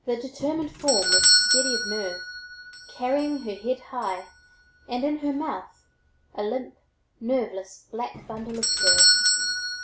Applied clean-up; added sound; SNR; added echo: none; Doorbell; -4 dB; none.